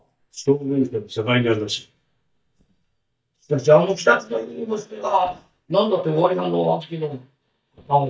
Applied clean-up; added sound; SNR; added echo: neural mask model DeepFilterNet 3.